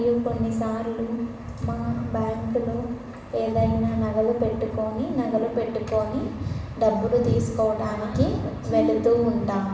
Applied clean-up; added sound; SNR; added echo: none; none; none; reverberation time 0.9 s.